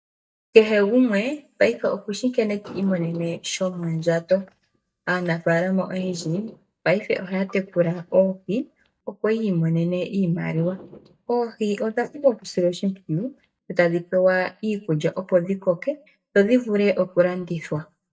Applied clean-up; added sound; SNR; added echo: neural mask model DeepFilterNet 3.